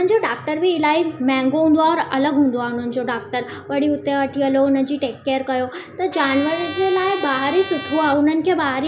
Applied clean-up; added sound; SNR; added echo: none; Trumpet; 12 dB; none.